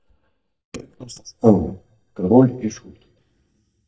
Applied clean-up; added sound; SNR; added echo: neural mask model DeepFilterNet 3.